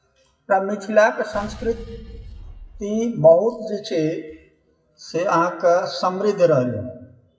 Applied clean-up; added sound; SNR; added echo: classical method WPE with log-MMSE.